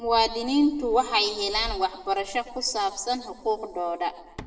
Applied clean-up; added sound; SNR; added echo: none; Keys jangling; 17 dB; reverberation time 0.9 s.